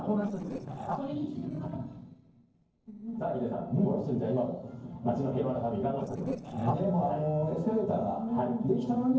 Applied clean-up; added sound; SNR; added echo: neural separator model SepFormer DNS4.